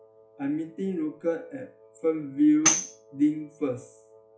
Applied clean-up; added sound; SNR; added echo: classical method log-MMSE.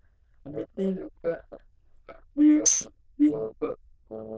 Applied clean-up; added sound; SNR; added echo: neural diffusion model UNIVERSE++.